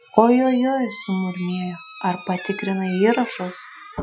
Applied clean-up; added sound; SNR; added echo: classical method Wiener filter.